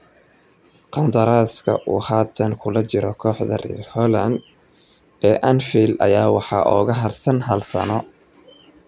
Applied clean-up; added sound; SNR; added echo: none; none; none; none.